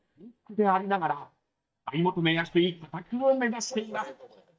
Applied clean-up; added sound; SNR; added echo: neural mask model DeepFilterNet 3.